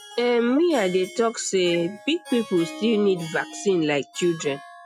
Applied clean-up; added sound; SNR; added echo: classical method Wiener filter.